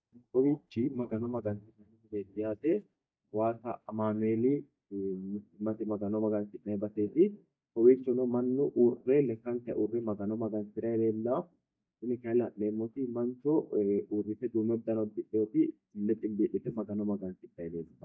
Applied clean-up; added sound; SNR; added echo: neural mask model DeepFilterNet 3.